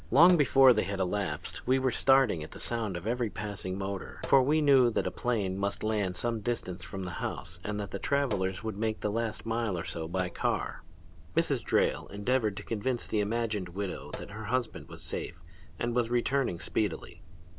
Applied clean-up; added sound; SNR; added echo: none; Sink (filling or washing); 14 dB; none.